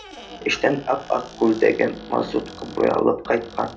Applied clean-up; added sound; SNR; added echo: none; Squeak; 18 dB; reverberation time 0.3 s.